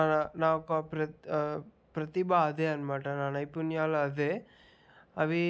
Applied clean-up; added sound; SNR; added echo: none; none; none; none.